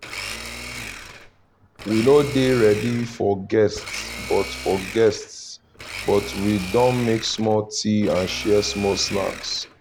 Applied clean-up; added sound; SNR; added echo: none; Domestic sounds, home sounds; 13 dB; none.